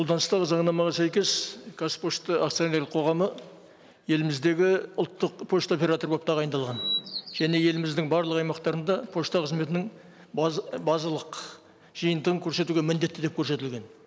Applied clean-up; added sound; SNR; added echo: none; Bird vocalization, bird call, bird song; 8 dB; none.